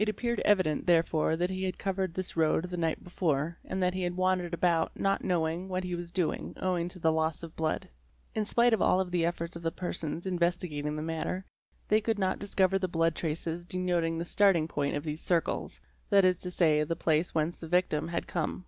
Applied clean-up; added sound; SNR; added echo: none; none; none; none.